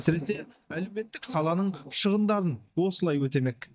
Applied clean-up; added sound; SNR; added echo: neural mask model DeepFilterNet 3.